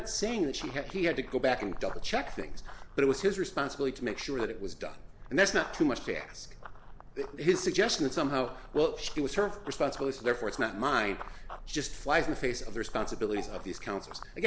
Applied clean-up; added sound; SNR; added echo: none; Run; 20 dB; none.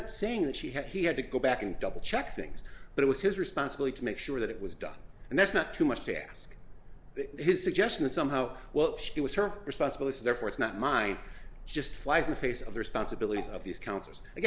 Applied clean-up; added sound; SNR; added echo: none; none; none; none.